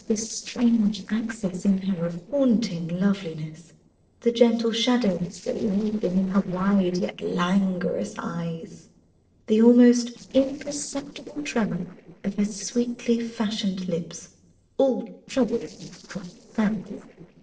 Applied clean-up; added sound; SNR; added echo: neural separator model SepFormer DNS4.